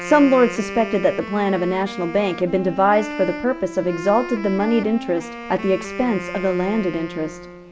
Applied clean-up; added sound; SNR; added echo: none; Wind instrument, woodwind instrument; 11 dB; reverberation time 0.4 s.